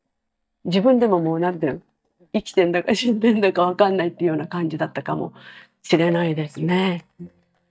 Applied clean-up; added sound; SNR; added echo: neural mask model DeepFilterNet 3.